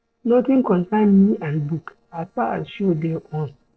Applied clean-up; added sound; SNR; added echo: neural separator model SepFormer DNS4.